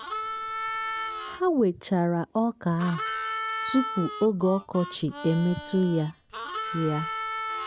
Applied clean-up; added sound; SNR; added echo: none; Harmonica; 6 dB; none.